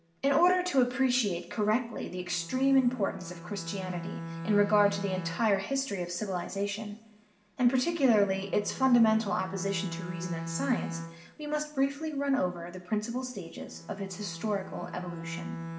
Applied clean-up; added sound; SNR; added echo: none; Bowed string instrument; 12 dB; reverberation time 0.8 s.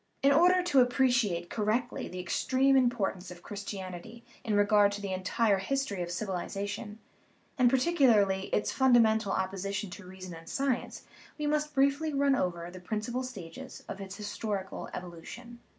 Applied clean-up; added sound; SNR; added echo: none; none; none; none.